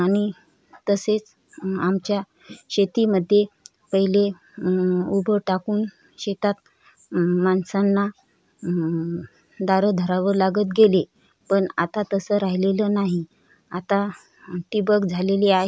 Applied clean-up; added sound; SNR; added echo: none; none; none; none.